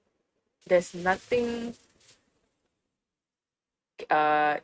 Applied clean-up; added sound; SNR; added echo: neural mask model RNNoise.